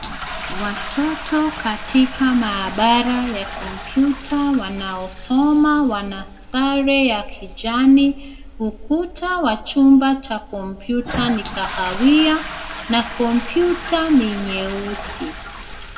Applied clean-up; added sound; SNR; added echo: none; Toilet flush; 12 dB; reverberation time 0.6 s.